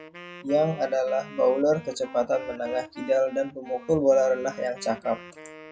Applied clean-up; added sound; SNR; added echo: none; Wind instrument, woodwind instrument; 18 dB; none.